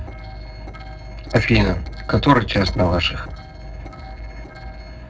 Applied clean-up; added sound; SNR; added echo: neural separator model SepFormer DNS4.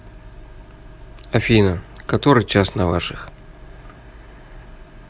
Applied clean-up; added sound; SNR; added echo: none; none; none; none.